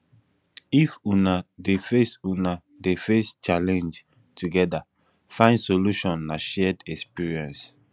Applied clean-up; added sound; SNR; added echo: none; none; none; none.